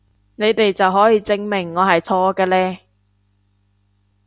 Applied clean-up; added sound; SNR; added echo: none; none; none; none.